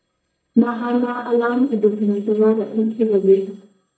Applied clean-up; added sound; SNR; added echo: neural mask model DeepFilterNet 3.